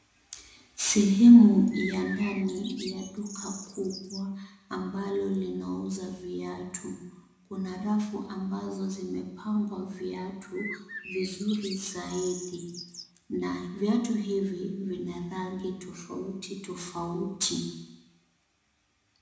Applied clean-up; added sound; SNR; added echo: none; Bird; 14 dB; reverberation time 0.8 s.